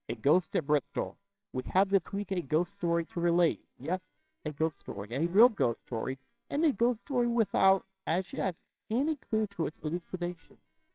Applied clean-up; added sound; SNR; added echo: neural separator model SepFormer WHAMR!.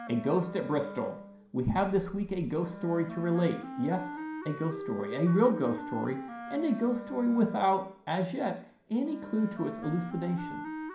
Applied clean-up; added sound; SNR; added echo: none; Wind instrument, woodwind instrument; 11 dB; reverberation time 0.5 s.